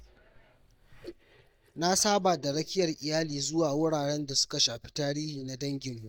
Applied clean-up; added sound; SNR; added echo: neural mask model DeepFilterNet 3.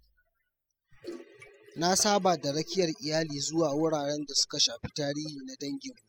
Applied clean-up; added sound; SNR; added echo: classical method spectral subtraction.